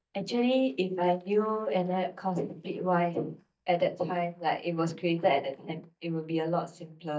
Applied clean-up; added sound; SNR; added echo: neural mask model DeepFilterNet 3.